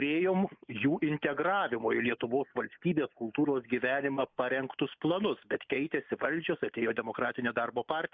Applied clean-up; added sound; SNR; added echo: neural mask model Resemble Enhance denoiser.